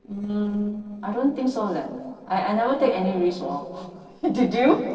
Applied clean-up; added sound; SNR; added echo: neural separator model SepFormer DNS4.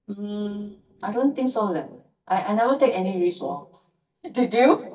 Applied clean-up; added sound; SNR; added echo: neural mask model DeepFilterNet 3.